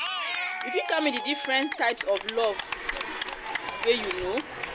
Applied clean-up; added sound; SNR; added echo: none; Cheering / Clapping; 4 dB; none.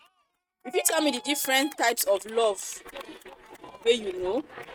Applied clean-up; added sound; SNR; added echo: neural mask model RNNoise.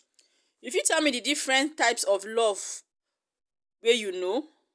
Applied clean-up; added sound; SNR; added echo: none; none; none; none.